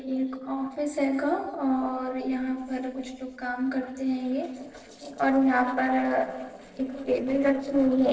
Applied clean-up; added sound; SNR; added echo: neural separator model SepFormer DNS4.